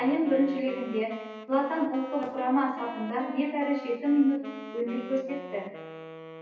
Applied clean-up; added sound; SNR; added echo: none; Wind instrument, woodwind instrument; 14 dB; reverberation time 0.9 s.